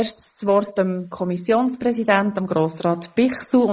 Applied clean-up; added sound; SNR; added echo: neural mask model Resemble Enhance denoiser.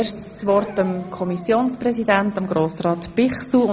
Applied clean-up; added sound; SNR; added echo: none; Bark; 19 dB; none.